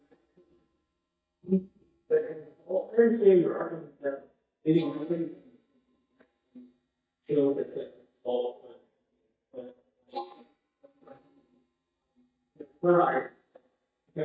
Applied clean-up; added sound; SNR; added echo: neural mask model DeepFilterNet 3.